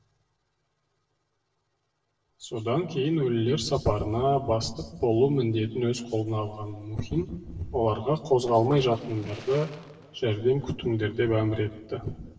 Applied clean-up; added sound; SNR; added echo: neural separator model SepFormer DNS4.